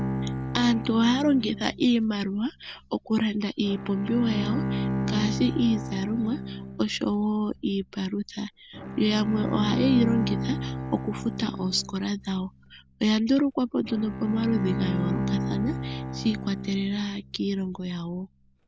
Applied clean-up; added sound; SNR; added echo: none; Bowed string instrument; 6 dB; none.